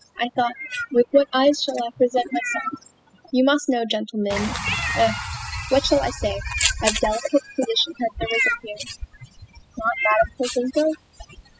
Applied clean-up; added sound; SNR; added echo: classical method spectral subtraction.